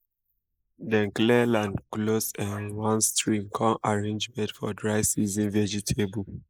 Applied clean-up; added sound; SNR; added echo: neural mask model Resemble Enhance denoiser.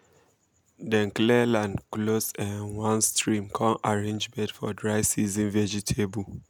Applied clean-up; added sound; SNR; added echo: none; none; none; none.